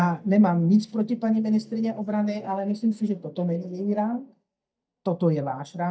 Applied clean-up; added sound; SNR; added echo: neural mask model DeepFilterNet 3.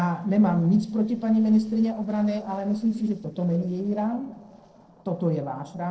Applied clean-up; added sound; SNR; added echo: neural separator model SepFormer DNS4.